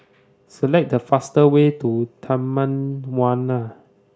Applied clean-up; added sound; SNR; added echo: none; none; none; none.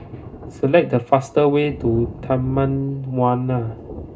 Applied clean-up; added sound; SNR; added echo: none; Thunder; 15 dB; reverberation time 0.2 s.